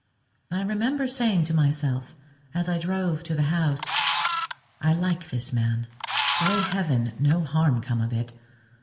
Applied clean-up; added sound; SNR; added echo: none; Camera; 1 dB; reverberation time 1.9 s.